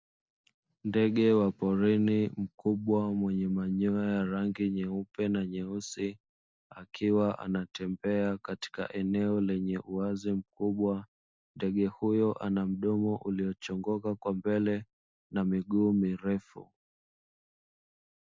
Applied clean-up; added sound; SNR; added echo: none; none; none; none.